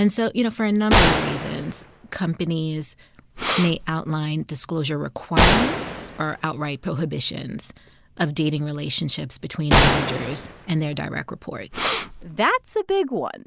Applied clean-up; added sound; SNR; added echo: none; Gunshot, gunfire + Breathing; 0 dB; none.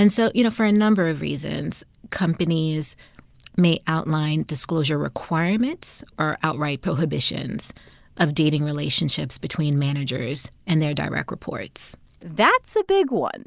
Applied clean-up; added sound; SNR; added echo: none; none; none; none.